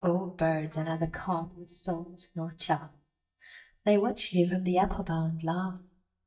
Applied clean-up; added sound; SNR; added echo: neural mask model DeepFilterNet 3.